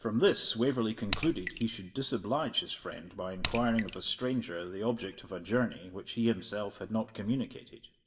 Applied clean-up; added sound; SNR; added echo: none; Raindrop / Splash, splatter; -2 dB; reverberation time 0.7 s.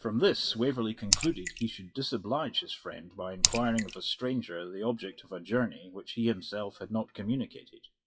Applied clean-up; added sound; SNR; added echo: classical method WPE with log-MMSE.